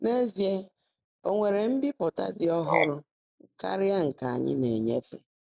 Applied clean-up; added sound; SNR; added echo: neural mask model Resemble Enhance denoiser.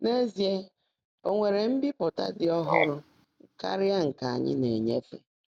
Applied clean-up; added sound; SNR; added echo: none; Frog; 6 dB; none.